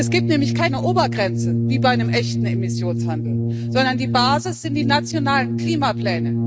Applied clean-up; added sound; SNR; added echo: neural mask model RNNoise.